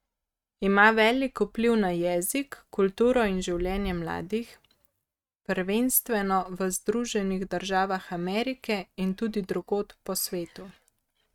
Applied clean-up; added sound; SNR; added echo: neural mask model RNNoise.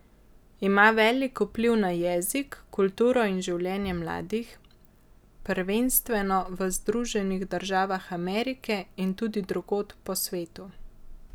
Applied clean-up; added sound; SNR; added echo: none; none; none; none.